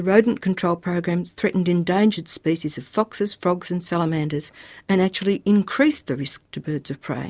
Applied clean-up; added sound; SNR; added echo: none; none; none; none.